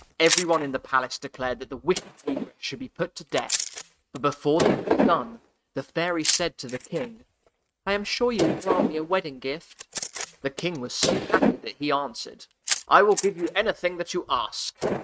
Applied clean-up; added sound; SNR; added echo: neural mask model RNNoise.